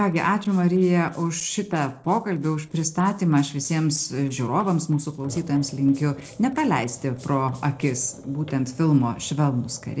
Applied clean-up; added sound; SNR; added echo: neural separator model SepFormer DNS4.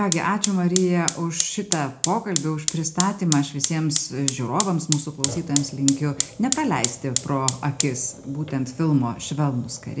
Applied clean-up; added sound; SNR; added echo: none; Fire; 5 dB; reverberation time 0.3 s.